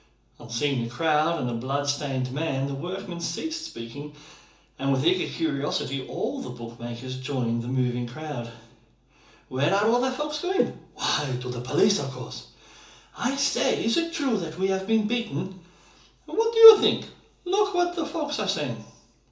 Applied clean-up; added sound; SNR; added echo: none; Cowbell; 8 dB; reverberation time 0.7 s.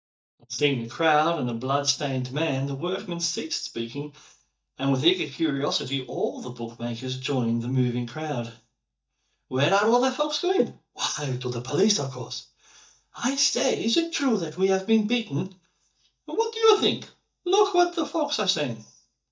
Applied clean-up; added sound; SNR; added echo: neural mask model DeepFilterNet 3.